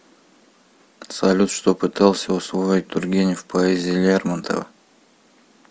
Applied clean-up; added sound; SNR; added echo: none; none; none; none.